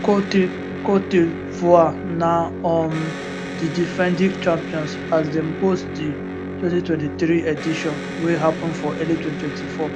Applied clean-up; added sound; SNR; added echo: none; Electric guitar; 7 dB; none.